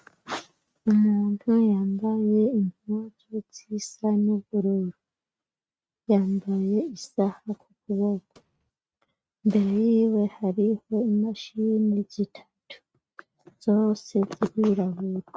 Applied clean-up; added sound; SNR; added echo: neural mask model RNNoise.